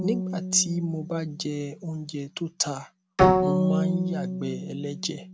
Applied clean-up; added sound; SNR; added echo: none; Bowed string instrument; -3 dB; none.